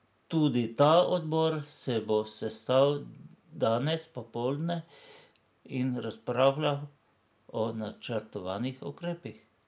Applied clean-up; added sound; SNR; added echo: none; none; none; none.